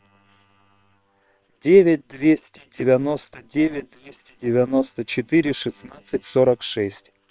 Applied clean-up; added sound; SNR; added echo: neural separator model SepFormer WHAM!.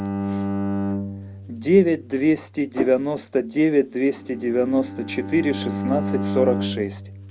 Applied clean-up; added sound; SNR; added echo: none; Bowed string instrument; 6 dB; none.